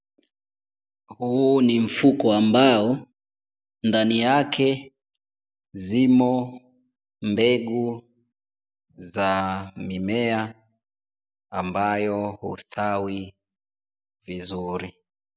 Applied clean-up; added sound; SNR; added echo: none; none; none; none.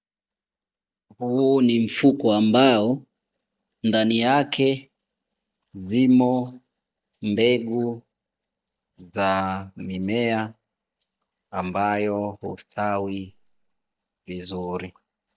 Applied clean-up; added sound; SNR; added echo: neural mask model DeepFilterNet 3.